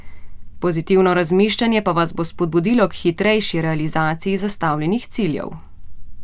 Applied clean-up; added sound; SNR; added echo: none; none; none; none.